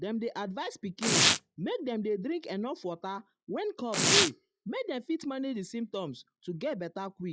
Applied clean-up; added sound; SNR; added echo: classical method log-MMSE.